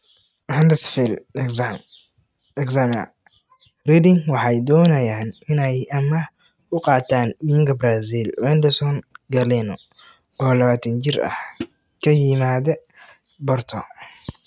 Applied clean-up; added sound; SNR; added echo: neural mask model RNNoise.